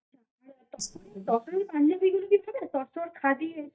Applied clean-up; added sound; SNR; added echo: neural mask model DeepFilterNet 3.